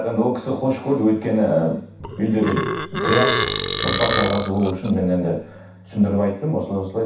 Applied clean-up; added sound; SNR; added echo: none; Burping, eructation; 2 dB; reverberation time 0.7 s.